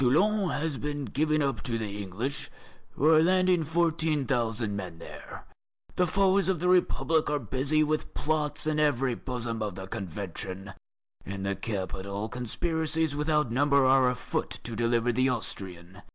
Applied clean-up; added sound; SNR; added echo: none; none; none; none.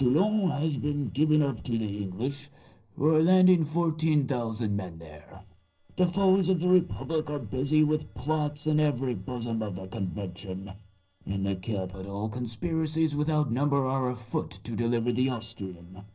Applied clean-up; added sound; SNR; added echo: neural separator model SepFormer DNS4.